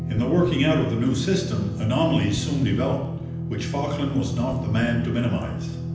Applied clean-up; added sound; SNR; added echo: none; Guitar; 4 dB; reverberation time 0.9 s.